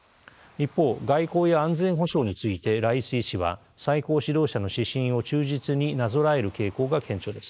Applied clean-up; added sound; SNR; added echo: neural mask model Resemble Enhance denoiser.